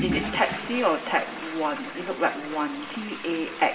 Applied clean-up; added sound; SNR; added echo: none; Toilet flush / Water; 7 dB; reverberation time 2.2 s.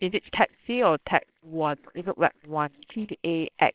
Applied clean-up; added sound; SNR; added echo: neural separator model SepFormer WHAMR!.